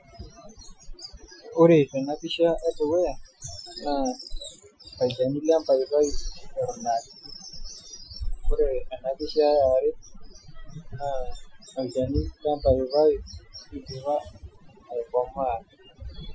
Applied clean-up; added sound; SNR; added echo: classical method Wiener filter.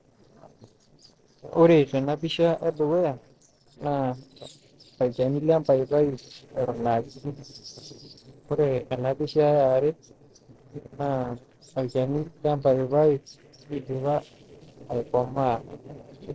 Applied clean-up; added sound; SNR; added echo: neural separator model SepFormer DNS4.